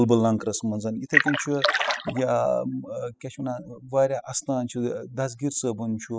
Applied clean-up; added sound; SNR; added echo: classical method spectral subtraction.